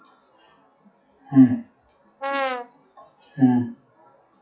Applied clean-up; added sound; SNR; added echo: classical method WPE with log-MMSE.